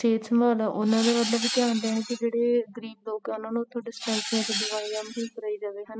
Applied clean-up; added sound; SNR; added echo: classical method spectral subtraction.